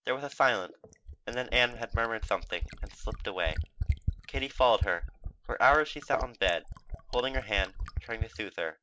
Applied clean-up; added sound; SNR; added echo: none; Fill (with liquid); 6 dB; none.